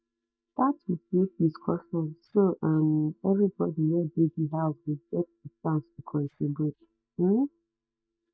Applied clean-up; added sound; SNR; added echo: neural mask model DeepFilterNet 3.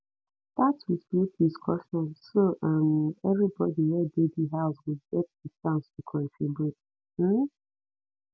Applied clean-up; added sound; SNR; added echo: none; none; none; none.